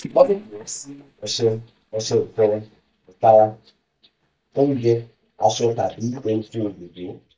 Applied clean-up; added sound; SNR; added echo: neural mask model DeepFilterNet 3.